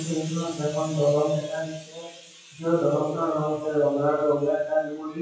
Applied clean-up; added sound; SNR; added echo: classical method WPE with log-MMSE.